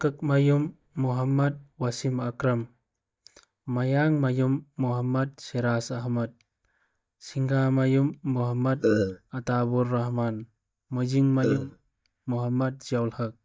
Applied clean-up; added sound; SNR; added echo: neural mask model DeepFilterNet 3.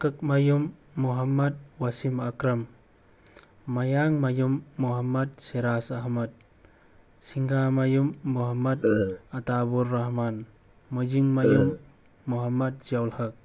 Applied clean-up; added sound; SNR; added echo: none; Burping, eructation; -2 dB; none.